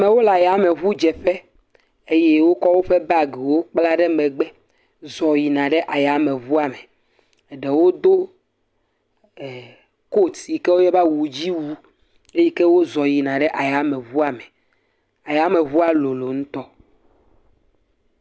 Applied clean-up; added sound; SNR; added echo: none; none; none; none.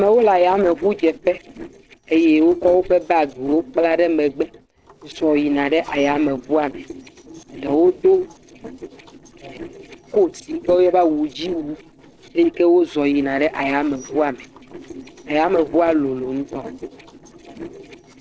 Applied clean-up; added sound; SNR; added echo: neural separator model SepFormer DNS4.